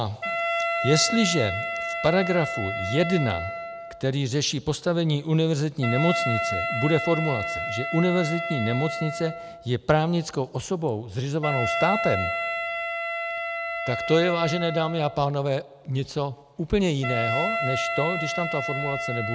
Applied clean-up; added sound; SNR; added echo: none; Wind instrument, woodwind instrument; 4 dB; none.